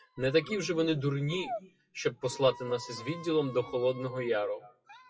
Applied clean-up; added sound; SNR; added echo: classical method WPE with log-MMSE.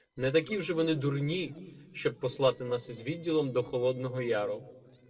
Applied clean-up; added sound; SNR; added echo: neural separator model SepFormer DNS4.